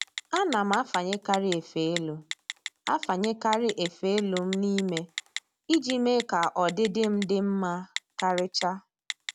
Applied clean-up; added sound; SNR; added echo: none; Telephone; 12 dB; none.